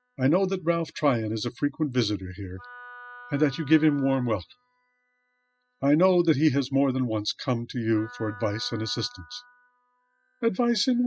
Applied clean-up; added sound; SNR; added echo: classical method spectral subtraction.